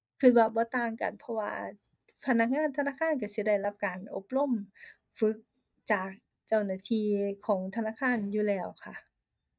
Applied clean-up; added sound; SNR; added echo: neural mask model DeepFilterNet 3.